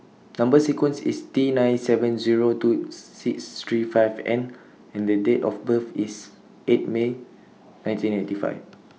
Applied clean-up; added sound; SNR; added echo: none; none; none; none.